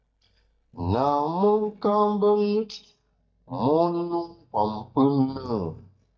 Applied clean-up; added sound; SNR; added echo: neural mask model DeepFilterNet 3.